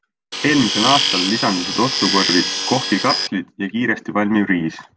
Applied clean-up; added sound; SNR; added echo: none; Tools; 1 dB; none.